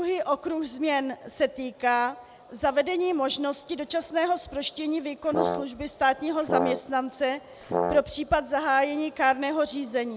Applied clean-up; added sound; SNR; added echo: none; Brass instrument; 2 dB; none.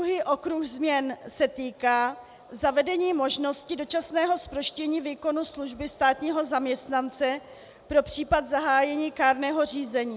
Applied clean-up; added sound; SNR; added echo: none; none; none; none.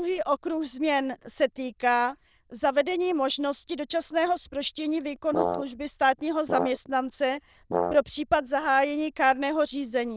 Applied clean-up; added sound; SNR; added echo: neural diffusion model UNIVERSE++.